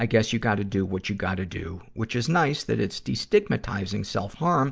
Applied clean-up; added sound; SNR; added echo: none; none; none; none.